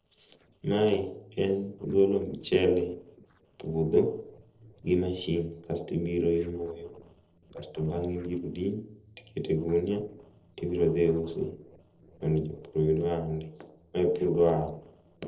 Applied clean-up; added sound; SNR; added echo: neural separator model SepFormer DNS4.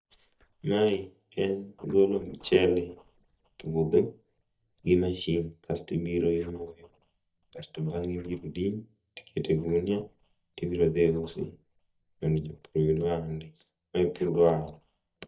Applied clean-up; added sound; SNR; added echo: neural mask model DeepFilterNet 3.